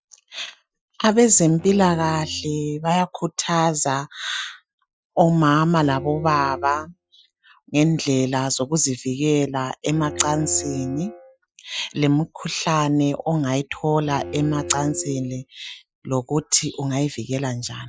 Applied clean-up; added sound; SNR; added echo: classical method Wiener filter.